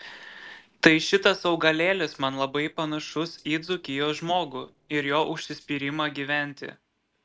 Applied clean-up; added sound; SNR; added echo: neural separator model SepFormer DNS4.